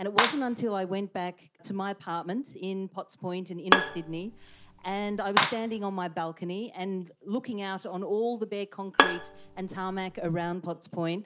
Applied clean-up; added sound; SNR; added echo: none; Bowed string instrument + Clapping; -2 dB; none.